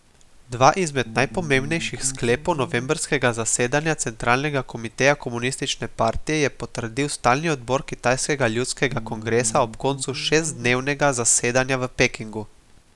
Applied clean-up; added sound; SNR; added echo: none; Bass guitar; 15 dB; none.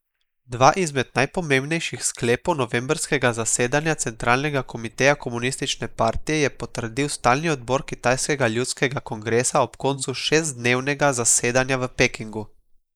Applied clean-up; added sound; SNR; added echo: neural mask model Resemble Enhance denoiser.